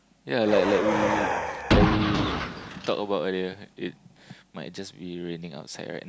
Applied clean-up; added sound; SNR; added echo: none; Car; -3 dB; none.